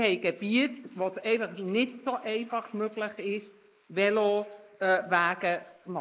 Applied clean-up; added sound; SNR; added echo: neural mask model Resemble Enhance denoiser.